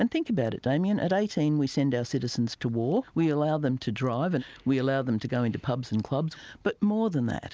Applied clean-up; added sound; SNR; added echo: none; none; none; none.